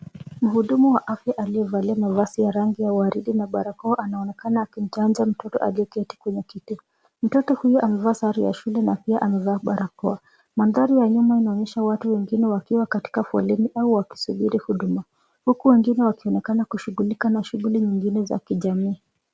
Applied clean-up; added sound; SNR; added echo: none; none; none; none.